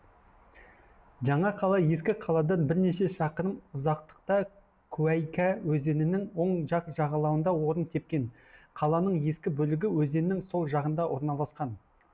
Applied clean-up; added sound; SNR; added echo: none; none; none; none.